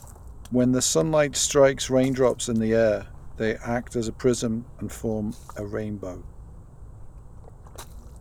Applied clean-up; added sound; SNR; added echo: none; Splash, splatter; 16 dB; none.